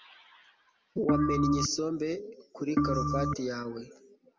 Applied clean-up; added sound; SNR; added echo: none; Organ; -3 dB; none.